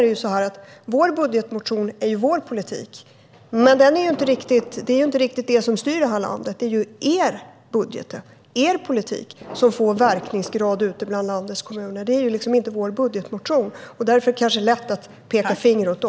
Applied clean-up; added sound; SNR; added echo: none; Fireworks; 17 dB; none.